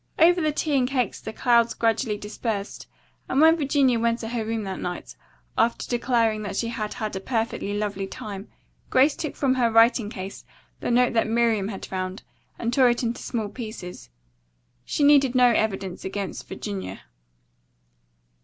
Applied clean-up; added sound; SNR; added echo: none; none; none; none.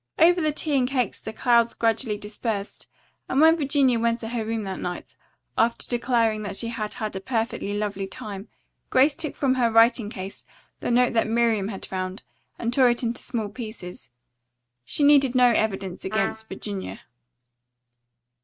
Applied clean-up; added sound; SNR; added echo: neural mask model RNNoise.